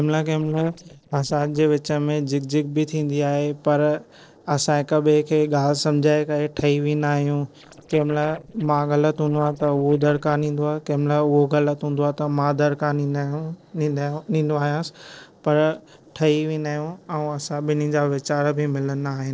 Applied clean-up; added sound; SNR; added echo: neural separator model SepFormer DNS4.